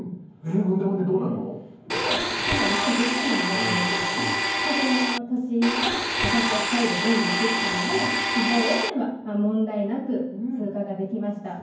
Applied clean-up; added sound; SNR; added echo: none; Domestic sounds, home sounds; -1 dB; reverberation time 0.9 s.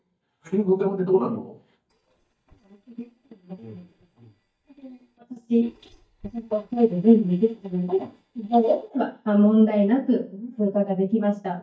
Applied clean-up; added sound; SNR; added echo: neural mask model DeepFilterNet 3.